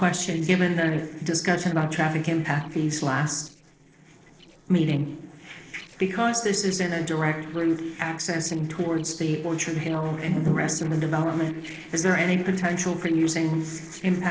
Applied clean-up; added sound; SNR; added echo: neural separator model SepFormer DNS4.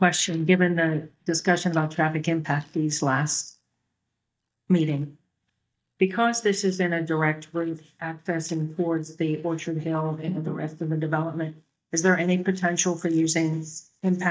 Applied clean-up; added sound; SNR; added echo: neural mask model DeepFilterNet 3.